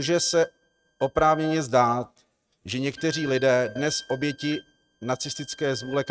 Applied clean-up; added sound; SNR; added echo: neural mask model RNNoise.